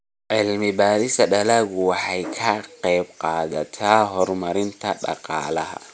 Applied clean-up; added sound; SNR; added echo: none; none; none; none.